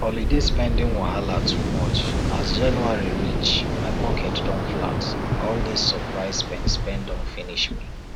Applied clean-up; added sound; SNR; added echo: none; Waves, surf; -3 dB; none.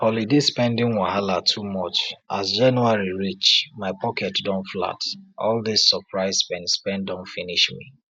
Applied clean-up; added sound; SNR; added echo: none; none; none; none.